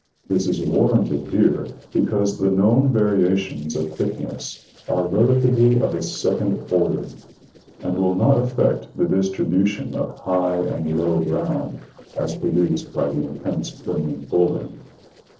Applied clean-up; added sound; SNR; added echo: neural separator model SepFormer DNS4.